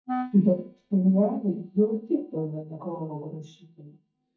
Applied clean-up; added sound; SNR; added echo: neural mask model DeepFilterNet 3.